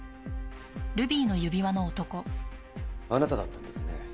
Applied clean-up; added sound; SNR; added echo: none; none; none; none.